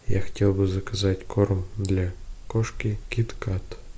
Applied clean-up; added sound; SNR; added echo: none; none; none; none.